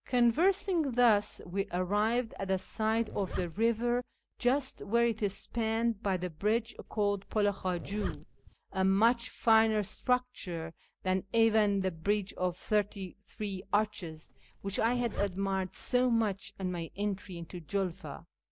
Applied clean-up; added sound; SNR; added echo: none; Zipper (clothing); 12 dB; none.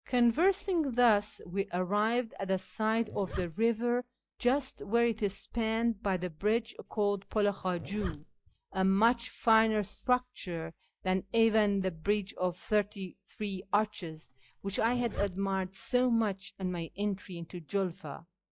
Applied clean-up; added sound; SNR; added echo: classical method log-MMSE.